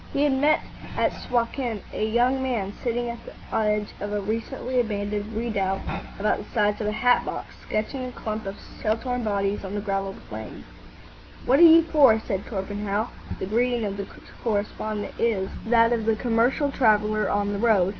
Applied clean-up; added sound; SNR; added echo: none; none; none; none.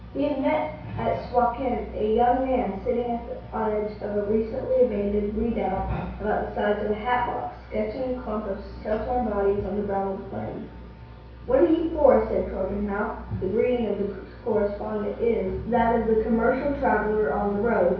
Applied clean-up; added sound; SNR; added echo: none; none; none; reverberation time 0.6 s.